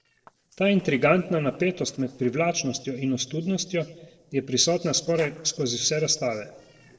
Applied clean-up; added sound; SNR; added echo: neural separator model SepFormer DNS4.